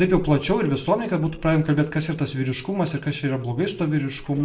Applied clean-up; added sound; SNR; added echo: neural separator model SepFormer DNS4.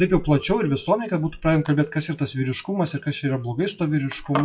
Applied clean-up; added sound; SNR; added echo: classical method WPE with log-MMSE.